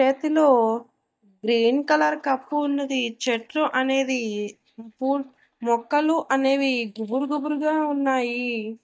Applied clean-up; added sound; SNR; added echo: neural mask model DeepFilterNet 3.